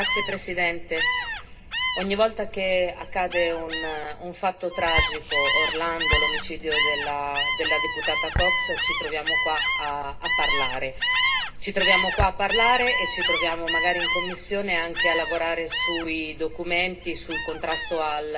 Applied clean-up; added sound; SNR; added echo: none; Gull, seagull; -1 dB; reverberation time 0.2 s.